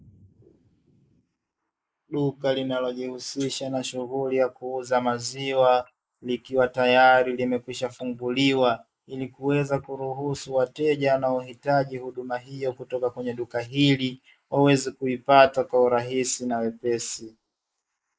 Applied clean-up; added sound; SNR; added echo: neural mask model Resemble Enhance denoiser.